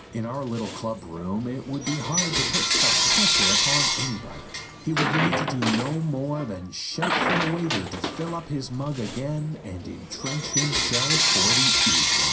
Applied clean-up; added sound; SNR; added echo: none; Coin (dropping) / Bell; -4 dB; reverberation time 0.3 s.